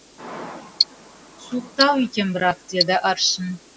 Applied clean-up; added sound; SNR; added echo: none; Tick-tock; 6 dB; none.